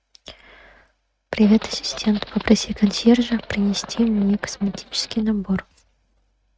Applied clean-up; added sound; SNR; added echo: neural mask model RNNoise.